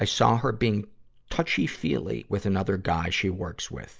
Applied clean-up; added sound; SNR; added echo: none; none; none; none.